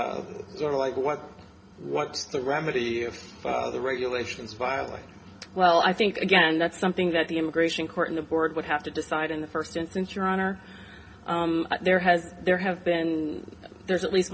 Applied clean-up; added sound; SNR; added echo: none; none; none; reverberation time 0.3 s.